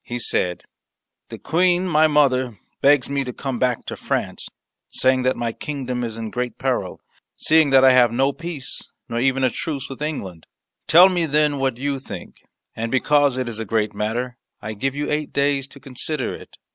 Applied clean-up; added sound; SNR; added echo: none; none; none; none.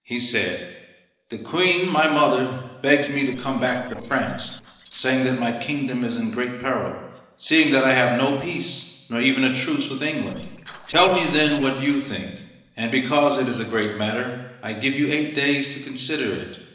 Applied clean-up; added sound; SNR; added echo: neural separator model SepFormer DNS4.